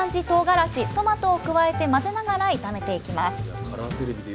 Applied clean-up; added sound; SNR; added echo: none; none; none; none.